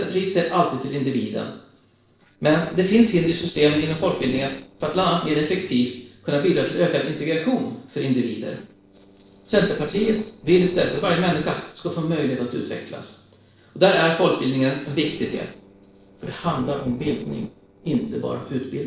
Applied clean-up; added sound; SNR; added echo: neural separator model SepFormer DNS4.